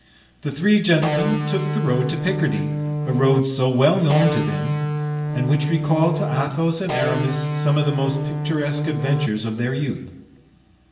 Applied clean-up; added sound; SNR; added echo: none; Electric guitar; 1 dB; reverberation time 0.9 s.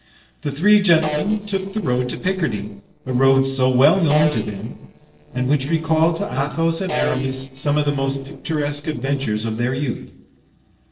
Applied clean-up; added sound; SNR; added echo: neural separator model SepFormer DNS4.